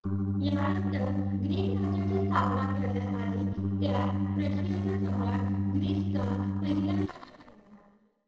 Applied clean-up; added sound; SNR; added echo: neural separator model SepFormer DNS4.